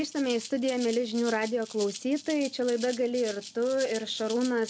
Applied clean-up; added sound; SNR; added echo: none; Rattle (instrument); 15 dB; none.